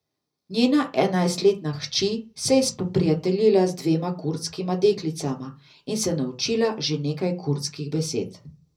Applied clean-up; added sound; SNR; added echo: none; none; none; reverberation time 0.4 s.